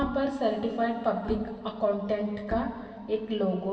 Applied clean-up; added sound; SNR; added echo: none; Bowed string instrument; 12 dB; reverberation time 2.7 s.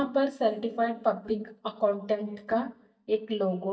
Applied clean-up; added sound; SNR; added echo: neural mask model DeepFilterNet 3.